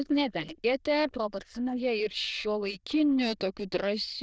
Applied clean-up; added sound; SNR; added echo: neural diffusion model UNIVERSE++.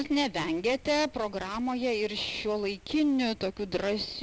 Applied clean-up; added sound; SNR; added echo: none; none; none; none.